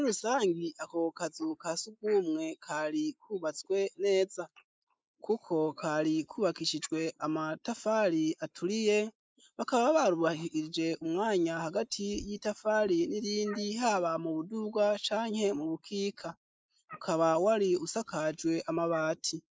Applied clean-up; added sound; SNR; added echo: neural mask model Resemble Enhance denoiser.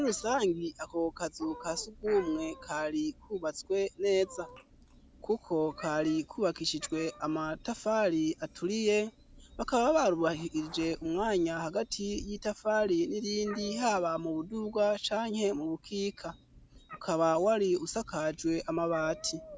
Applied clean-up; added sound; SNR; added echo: none; Meow; 20 dB; none.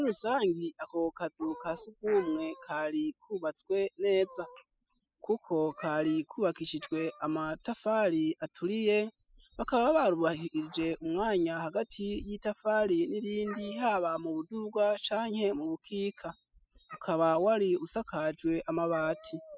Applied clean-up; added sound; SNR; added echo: classical method spectral subtraction.